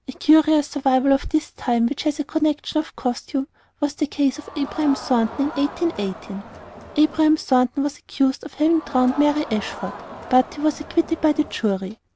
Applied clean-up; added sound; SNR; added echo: none; Crowd; 15 dB; none.